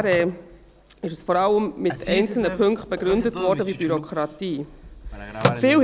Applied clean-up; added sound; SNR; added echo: none; Telephone; 8 dB; none.